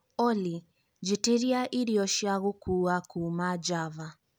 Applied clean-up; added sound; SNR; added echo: none; none; none; none.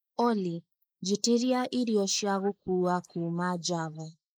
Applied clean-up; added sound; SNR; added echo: neural mask model Resemble Enhance denoiser.